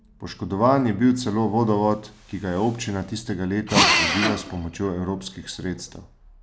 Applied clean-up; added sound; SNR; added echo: none; Drill; 0 dB; none.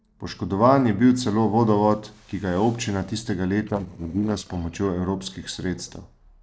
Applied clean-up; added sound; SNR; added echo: neural separator model SepFormer DNS4.